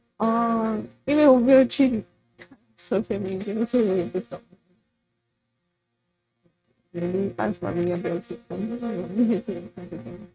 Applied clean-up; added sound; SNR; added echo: neural mask model RNNoise.